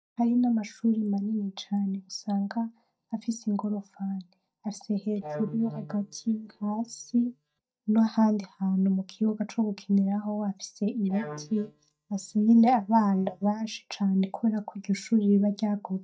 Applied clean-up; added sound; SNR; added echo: neural mask model DeepFilterNet 3.